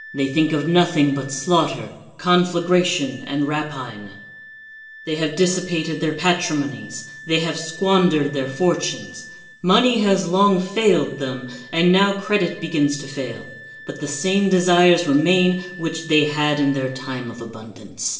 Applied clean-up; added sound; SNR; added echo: none; Wind instrument, woodwind instrument; 20 dB; reverberation time 0.8 s.